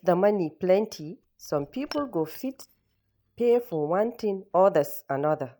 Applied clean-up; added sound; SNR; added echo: neural mask model DeepFilterNet 3.